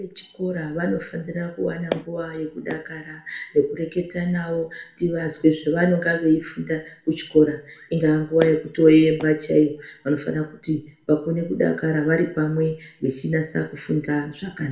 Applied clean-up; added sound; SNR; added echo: none; Walk, footsteps; 15 dB; reverberation time 0.4 s.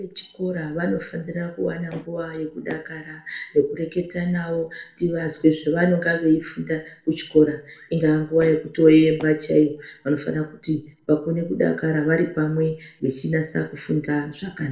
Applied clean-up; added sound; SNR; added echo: neural separator model SepFormer DNS4.